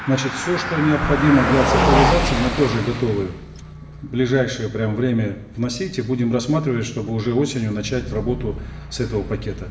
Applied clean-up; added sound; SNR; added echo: none; Car passing by; 4 dB; reverberation time 0.7 s.